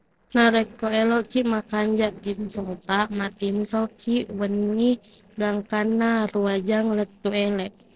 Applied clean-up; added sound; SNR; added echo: neural separator model SepFormer DNS4.